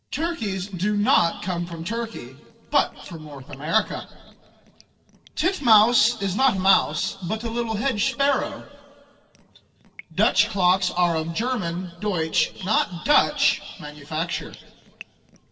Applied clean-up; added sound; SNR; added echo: neural separator model SepFormer DNS4.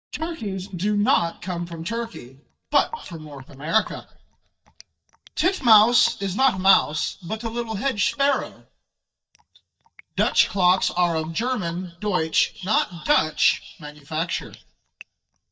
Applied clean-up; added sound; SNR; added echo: neural mask model DeepFilterNet 3.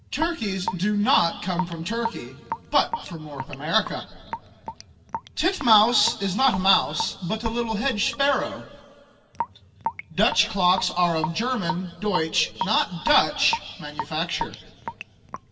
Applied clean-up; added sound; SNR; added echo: none; Raindrop / Drip; 10 dB; reverberation time 2.2 s.